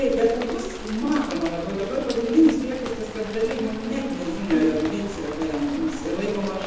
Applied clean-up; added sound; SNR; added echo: none; Rain; 12 dB; reverberation time 1.1 s.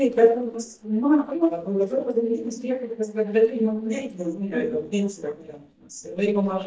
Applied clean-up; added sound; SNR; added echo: neural mask model DeepFilterNet 3.